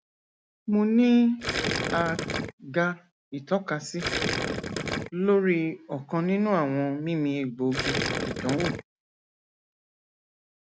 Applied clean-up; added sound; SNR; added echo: none; Gurgling; 2 dB; none.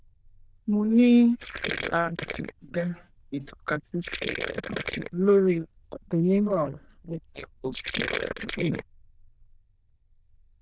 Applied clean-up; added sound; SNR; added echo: neural diffusion model UNIVERSE++.